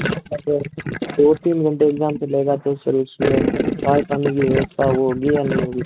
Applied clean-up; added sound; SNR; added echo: neural mask model RNNoise.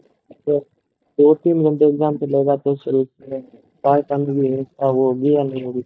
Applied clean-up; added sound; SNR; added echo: neural mask model DeepFilterNet 3.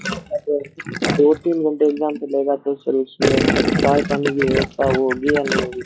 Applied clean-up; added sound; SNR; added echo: classical method log-MMSE.